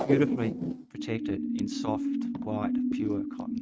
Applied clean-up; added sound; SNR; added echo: neural mask model RNNoise.